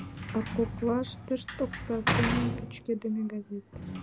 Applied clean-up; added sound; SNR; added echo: none; Sliding door / Slam; 2 dB; none.